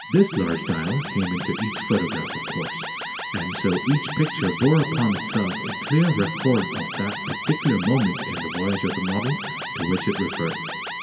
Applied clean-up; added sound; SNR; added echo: none; Alarm; 7 dB; reverberation time 1.8 s.